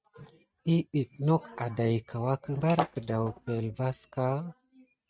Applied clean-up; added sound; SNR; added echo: neural mask model RNNoise.